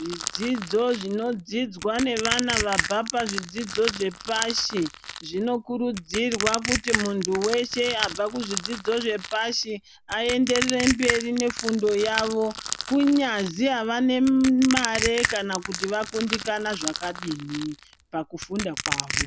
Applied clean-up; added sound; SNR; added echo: none; Crushing; 6 dB; none.